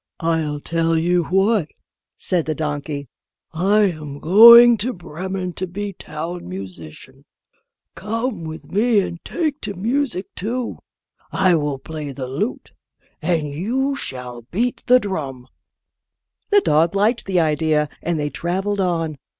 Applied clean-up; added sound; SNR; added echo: none; none; none; none.